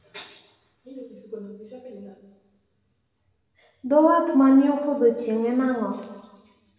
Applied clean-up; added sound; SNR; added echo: none; none; none; reverberation time 1.1 s.